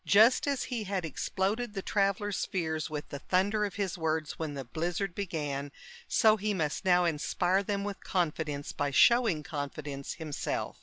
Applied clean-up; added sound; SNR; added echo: none; none; none; none.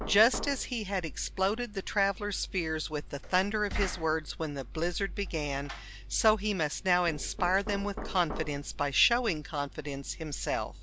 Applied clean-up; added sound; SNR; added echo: none; Knock; 10 dB; none.